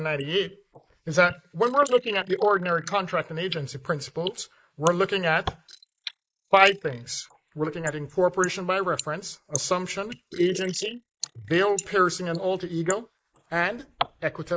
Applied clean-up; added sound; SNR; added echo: neural mask model Resemble Enhance denoiser.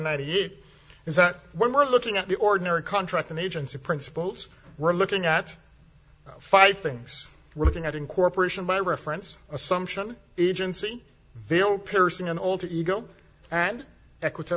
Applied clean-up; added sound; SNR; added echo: none; none; none; none.